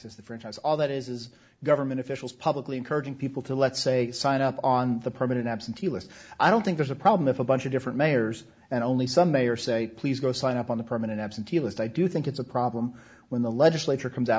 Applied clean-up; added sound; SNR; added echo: none; none; none; none.